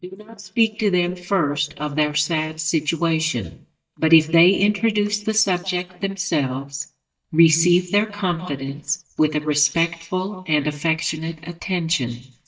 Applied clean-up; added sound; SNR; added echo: neural mask model DeepFilterNet 3.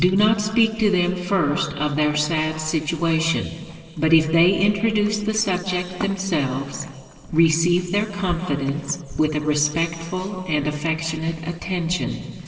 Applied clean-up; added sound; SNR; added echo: neural separator model SepFormer DNS4.